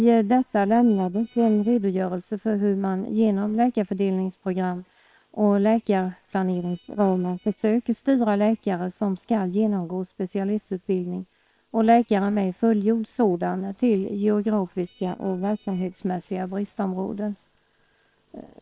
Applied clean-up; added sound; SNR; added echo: neural separator model SepFormer WHAM!.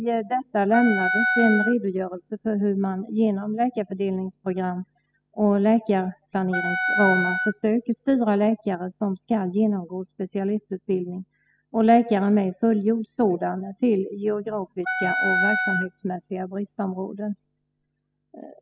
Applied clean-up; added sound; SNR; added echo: classical method spectral subtraction.